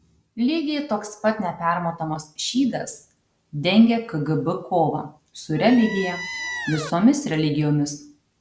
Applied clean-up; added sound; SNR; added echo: none; Squeak; 9 dB; none.